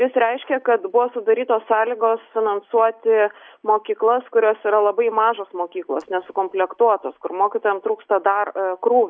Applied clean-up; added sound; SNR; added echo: none; none; none; none.